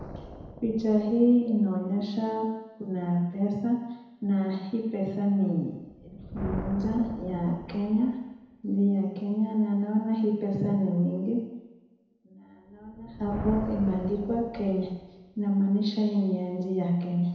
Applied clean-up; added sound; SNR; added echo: none; Thunder; 16 dB; reverberation time 1.0 s.